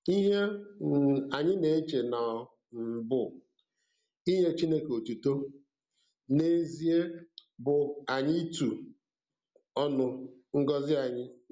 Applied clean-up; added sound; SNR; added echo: none; none; none; none.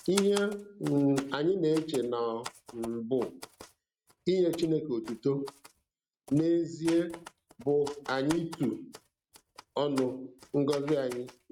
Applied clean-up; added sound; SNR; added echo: neural mask model RNNoise.